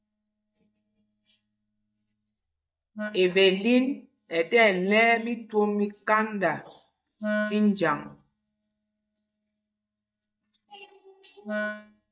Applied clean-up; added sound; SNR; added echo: neural mask model DeepFilterNet 3.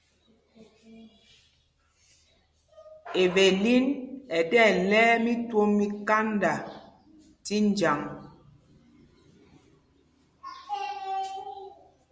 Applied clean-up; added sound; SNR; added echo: none; none; none; none.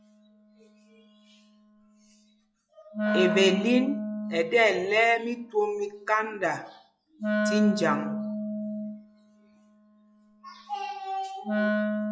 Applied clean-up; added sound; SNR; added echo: classical method log-MMSE.